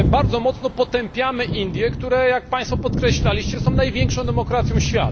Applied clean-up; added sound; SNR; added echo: none; Thunder / Wind; 1 dB; none.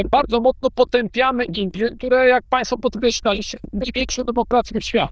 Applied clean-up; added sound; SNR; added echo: neural diffusion model UNIVERSE++.